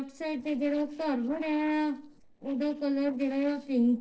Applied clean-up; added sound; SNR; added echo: neural separator model SepFormer DNS4.